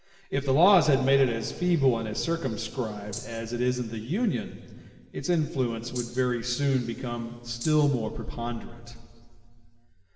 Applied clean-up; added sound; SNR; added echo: none; Rattle (instrument); 14 dB; reverberation time 2.8 s.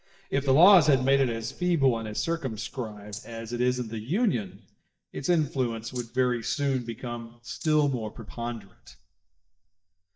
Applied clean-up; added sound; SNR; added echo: neural mask model DeepFilterNet 3.